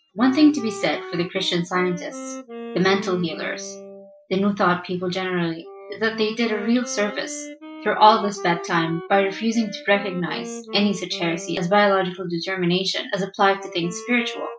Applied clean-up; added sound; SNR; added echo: classical method Wiener filter.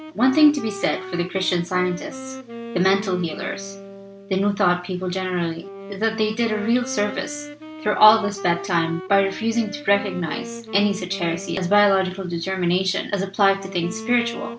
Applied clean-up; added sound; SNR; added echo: none; Wind instrument, woodwind instrument; 13 dB; none.